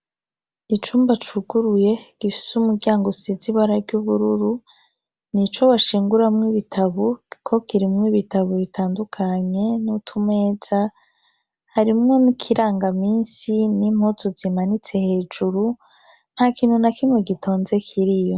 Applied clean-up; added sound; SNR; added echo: none; none; none; none.